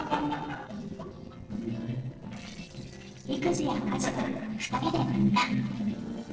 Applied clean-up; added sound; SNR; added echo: neural separator model SepFormer DNS4.